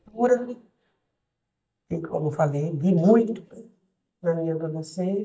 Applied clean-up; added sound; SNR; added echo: neural mask model DeepFilterNet 3.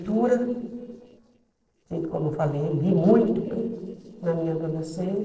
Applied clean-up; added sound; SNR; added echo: neural separator model SepFormer DNS4.